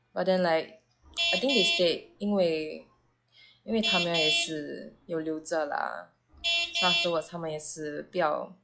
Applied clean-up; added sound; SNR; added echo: classical method log-MMSE.